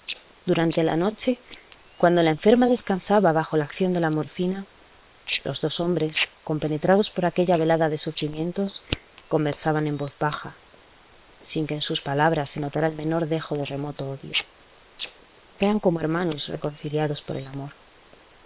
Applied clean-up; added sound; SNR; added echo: neural separator model SepFormer WHAM!.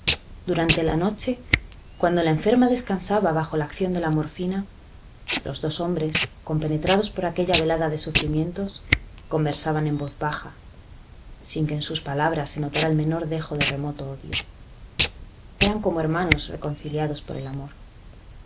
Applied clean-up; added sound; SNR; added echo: none; Packing tape, duct tape + Camera; 6 dB; none.